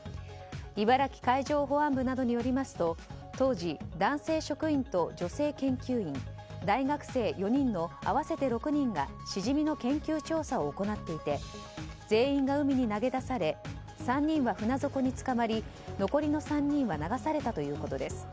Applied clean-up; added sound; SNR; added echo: none; none; none; none.